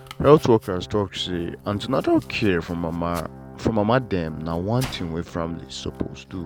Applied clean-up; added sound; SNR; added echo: none; Domestic sounds, home sounds + Organ; 17 dB; none.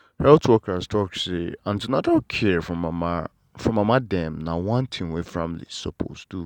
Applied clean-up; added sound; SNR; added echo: none; none; none; none.